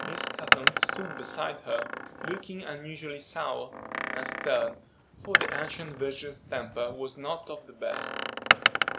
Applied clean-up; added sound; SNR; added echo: none; Door; -5 dB; none.